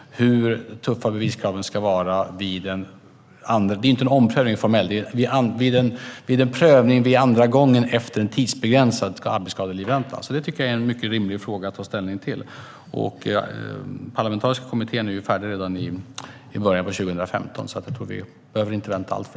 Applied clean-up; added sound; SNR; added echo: none; none; none; none.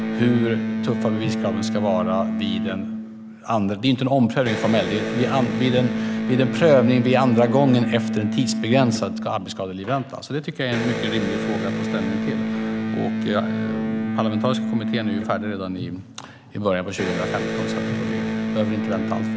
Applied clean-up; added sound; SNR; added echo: none; Electric guitar; 2 dB; none.